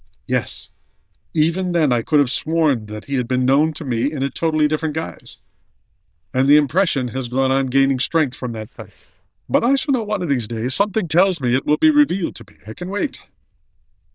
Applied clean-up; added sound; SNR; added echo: neural diffusion model UNIVERSE++.